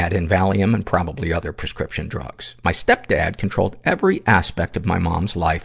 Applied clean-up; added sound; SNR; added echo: none; none; none; none.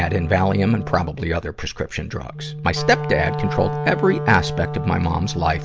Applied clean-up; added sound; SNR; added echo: none; Wind instrument, woodwind instrument; 7 dB; none.